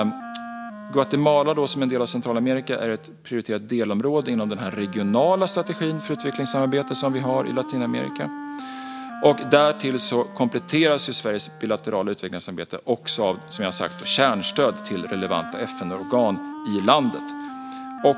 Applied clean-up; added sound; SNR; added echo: none; Wind instrument, woodwind instrument; 13 dB; none.